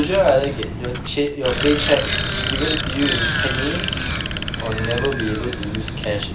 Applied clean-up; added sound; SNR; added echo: none; Bicycle; 0 dB; none.